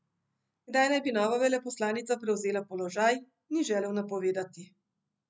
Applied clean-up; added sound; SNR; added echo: none; none; none; none.